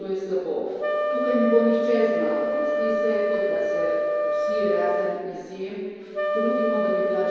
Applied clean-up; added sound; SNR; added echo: none; Wind instrument, woodwind instrument; -2 dB; reverberation time 2.2 s.